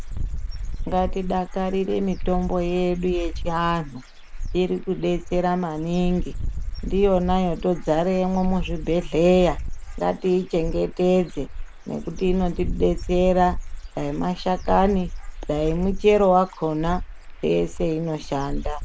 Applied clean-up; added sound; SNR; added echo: none; Bird / Dog; 6 dB; none.